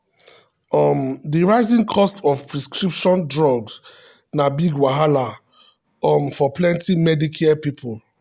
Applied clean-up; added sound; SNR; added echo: none; none; none; none.